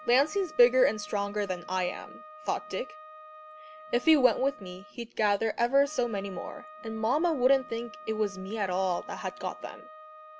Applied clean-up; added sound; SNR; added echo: none; Wind instrument, woodwind instrument; 18 dB; none.